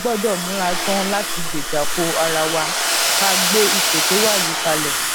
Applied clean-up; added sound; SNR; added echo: none; Domestic sounds, home sounds; -3 dB; none.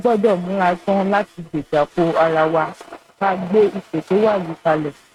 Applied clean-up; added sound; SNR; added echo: neural mask model RNNoise.